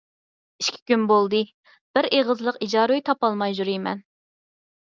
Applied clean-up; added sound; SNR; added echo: none; none; none; none.